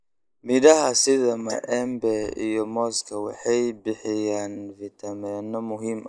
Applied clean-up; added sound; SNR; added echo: neural mask model Resemble Enhance denoiser.